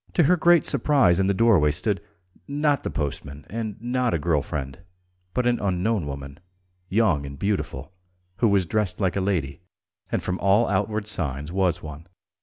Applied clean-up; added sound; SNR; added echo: none; none; none; none.